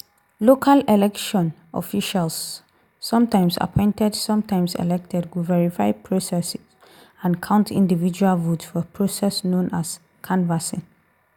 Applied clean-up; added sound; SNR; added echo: none; none; none; none.